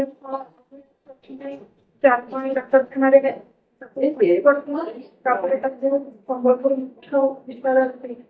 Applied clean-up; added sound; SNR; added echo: neural mask model DeepFilterNet 3.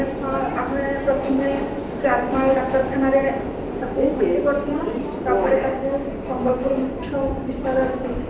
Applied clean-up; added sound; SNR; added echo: none; Subway, metro, underground; 3 dB; reverberation time 0.8 s.